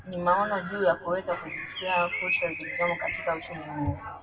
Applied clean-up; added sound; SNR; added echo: none; Bird; 5 dB; reverberation time 1.0 s.